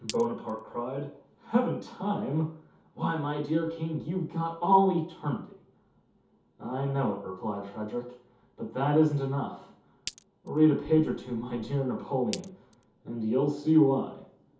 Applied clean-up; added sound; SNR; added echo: none; Glass; 17 dB; reverberation time 0.5 s.